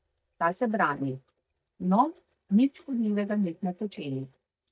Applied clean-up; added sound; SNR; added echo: neural mask model DeepFilterNet 3.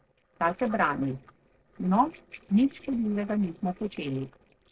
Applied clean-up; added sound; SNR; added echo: neural separator model SepFormer DNS4.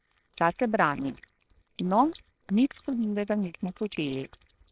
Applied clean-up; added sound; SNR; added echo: neural separator model SepFormer WHAMR!.